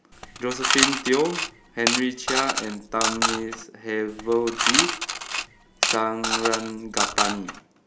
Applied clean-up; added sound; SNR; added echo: none; Coin (dropping) / Mechanisms; -1 dB; none.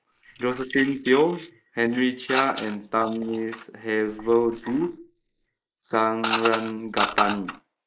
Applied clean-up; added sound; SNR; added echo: neural mask model Resemble Enhance denoiser.